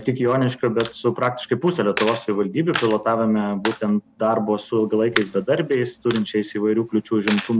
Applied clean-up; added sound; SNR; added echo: none; Coin (dropping); 13 dB; none.